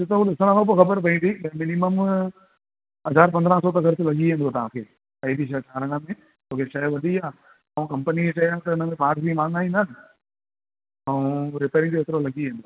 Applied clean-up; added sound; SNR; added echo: none; none; none; none.